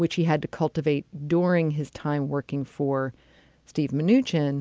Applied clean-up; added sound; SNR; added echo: none; none; none; none.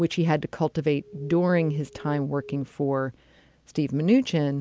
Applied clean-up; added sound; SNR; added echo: none; Alarm; 17 dB; none.